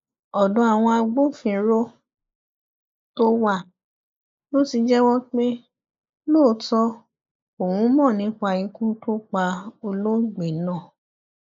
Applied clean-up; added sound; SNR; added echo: neural mask model Resemble Enhance denoiser.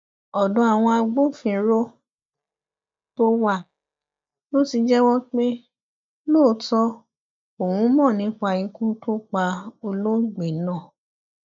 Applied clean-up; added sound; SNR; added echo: neural mask model DeepFilterNet 3.